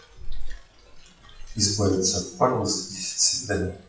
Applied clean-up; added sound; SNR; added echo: classical method WPE with log-MMSE.